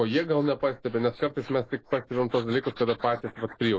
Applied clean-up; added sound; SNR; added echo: neural mask model Resemble Enhance denoiser.